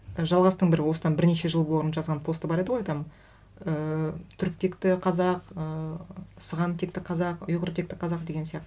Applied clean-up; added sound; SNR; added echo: none; none; none; none.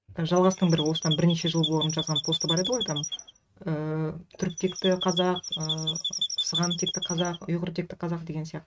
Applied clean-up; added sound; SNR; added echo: neural mask model RNNoise.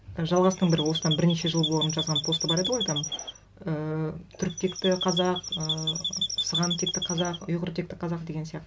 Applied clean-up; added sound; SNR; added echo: none; Chirp, tweet; 4 dB; none.